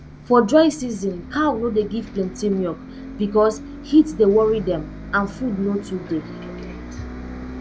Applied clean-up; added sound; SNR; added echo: none; Bus; 14 dB; none.